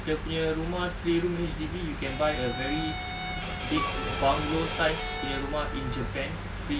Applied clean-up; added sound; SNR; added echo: none; Bowed string instrument + Wind instrument, woodwind instrument; 6 dB; none.